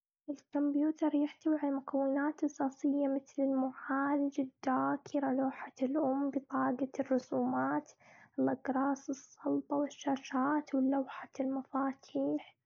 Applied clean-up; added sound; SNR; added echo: none; none; none; none.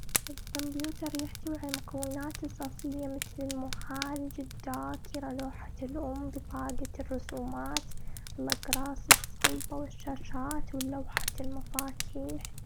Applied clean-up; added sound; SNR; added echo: none; Fire; -4 dB; none.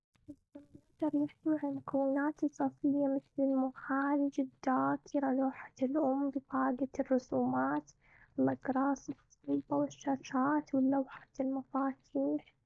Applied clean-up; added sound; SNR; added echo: neural mask model DeepFilterNet 3.